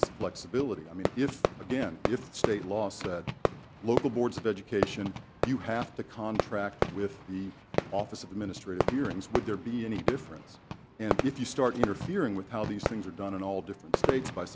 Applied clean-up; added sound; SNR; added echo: none; Fireworks; 2 dB; none.